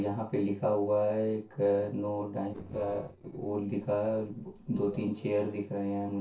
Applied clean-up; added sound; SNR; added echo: neural separator model SepFormer DNS4.